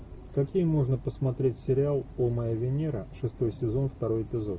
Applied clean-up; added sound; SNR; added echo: none; none; none; none.